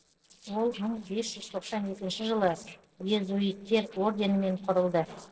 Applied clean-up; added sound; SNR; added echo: neural separator model SepFormer DNS4.